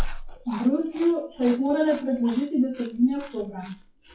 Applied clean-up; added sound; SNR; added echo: classical method WPE with log-MMSE.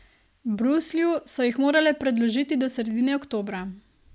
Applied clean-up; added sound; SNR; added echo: none; none; none; none.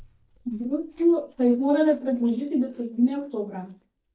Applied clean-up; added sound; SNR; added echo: neural mask model DeepFilterNet 3.